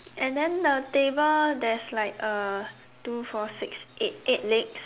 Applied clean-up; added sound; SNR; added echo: none; none; none; none.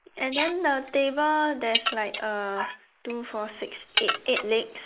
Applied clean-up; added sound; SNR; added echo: neural mask model Resemble Enhance denoiser.